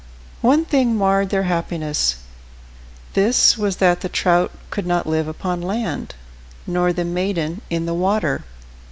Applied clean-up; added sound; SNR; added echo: none; none; none; none.